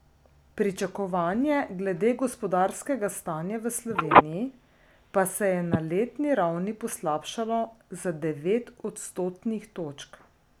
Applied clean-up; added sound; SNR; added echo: none; Telephone; -3 dB; none.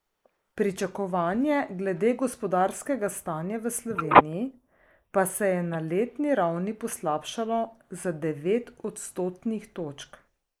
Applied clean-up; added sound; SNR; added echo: neural mask model Resemble Enhance denoiser.